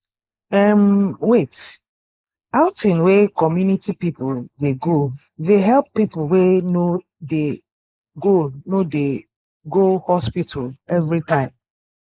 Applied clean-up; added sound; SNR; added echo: neural mask model Resemble Enhance denoiser.